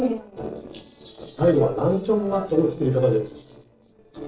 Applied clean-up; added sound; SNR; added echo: neural separator model SepFormer DNS4.